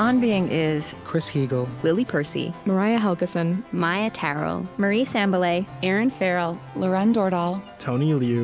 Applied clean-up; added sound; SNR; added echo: none; none; none; none.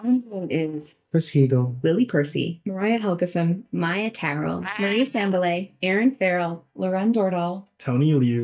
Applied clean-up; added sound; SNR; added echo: neural mask model DeepFilterNet 3.